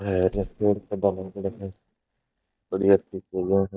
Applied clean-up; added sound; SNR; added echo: neural mask model DeepFilterNet 3.